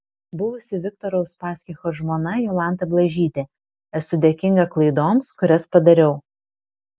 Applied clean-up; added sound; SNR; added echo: none; none; none; none.